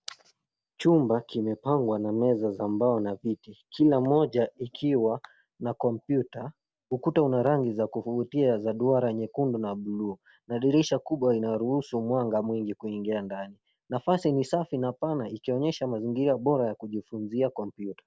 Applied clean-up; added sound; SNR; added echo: none; none; none; none.